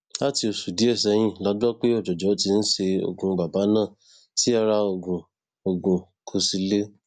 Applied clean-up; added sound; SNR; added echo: none; none; none; none.